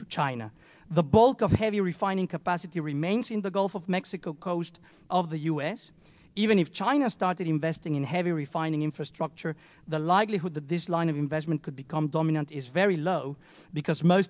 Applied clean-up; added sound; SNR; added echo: none; none; none; none.